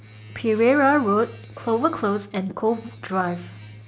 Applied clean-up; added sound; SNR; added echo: none; Domestic sounds, home sounds; 19 dB; none.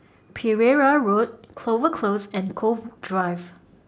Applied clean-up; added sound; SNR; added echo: none; none; none; none.